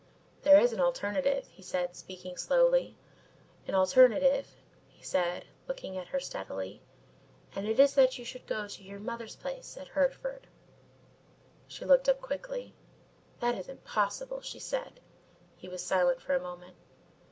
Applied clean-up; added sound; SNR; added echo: none; none; none; none.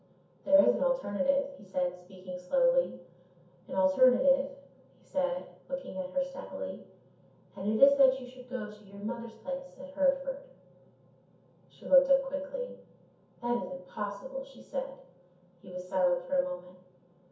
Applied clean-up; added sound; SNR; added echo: none; none; none; reverberation time 0.6 s.